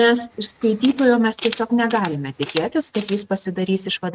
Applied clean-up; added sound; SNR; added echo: neural mask model RNNoise.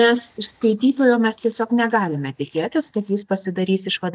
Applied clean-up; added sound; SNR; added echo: neural mask model DeepFilterNet 3.